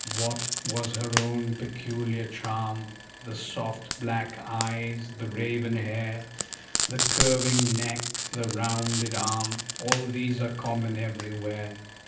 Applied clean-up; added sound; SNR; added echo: none; Frying (food); 3 dB; reverberation time 0.6 s.